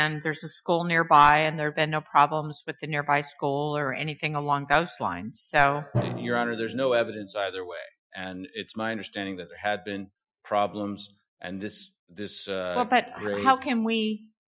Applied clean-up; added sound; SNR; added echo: classical method Wiener filter.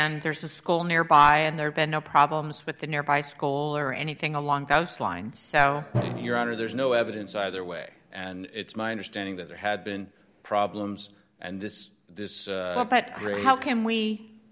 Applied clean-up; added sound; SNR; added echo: none; Drum; 17 dB; none.